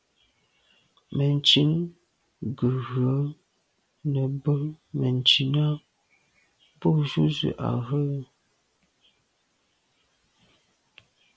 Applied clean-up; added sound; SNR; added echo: none; none; none; none.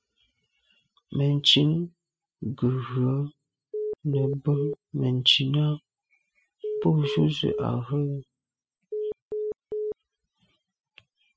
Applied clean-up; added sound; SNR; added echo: classical method spectral subtraction.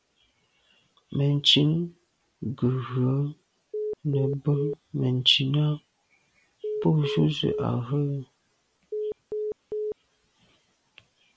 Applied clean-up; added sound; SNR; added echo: none; Telephone; 5 dB; none.